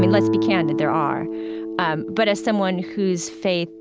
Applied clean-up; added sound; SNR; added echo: none; Guitar; 2 dB; none.